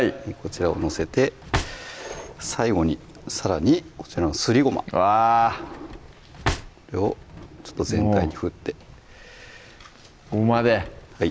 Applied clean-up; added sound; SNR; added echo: none; Drawer open or close; 13 dB; none.